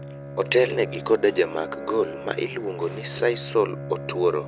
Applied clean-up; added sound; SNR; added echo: none; Bowed string instrument; 11 dB; none.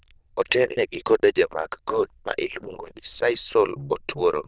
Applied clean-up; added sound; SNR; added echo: neural diffusion model UNIVERSE++.